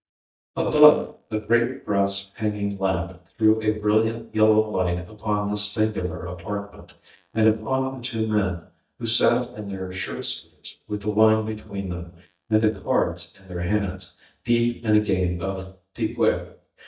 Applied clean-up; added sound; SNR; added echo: neural mask model DeepFilterNet 3.